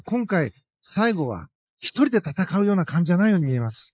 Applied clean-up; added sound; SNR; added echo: neural mask model Resemble Enhance denoiser.